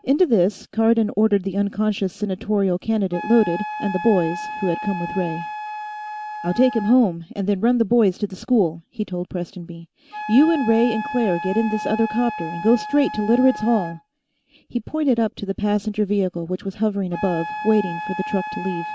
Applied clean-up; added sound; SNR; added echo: none; Wind instrument, woodwind instrument; 12 dB; none.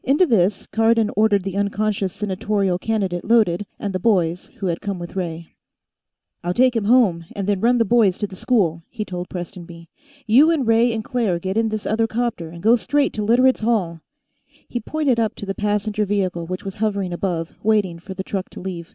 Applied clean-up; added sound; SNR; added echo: none; none; none; none.